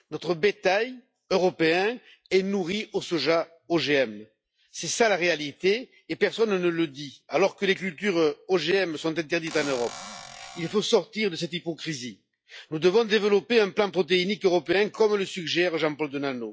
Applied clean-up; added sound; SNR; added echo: classical method log-MMSE.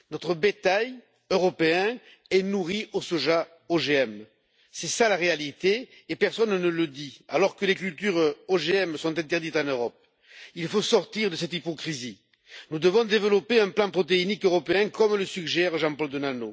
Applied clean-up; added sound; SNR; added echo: none; none; none; none.